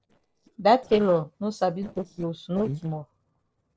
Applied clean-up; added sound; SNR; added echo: neural separator model SepFormer DNS4.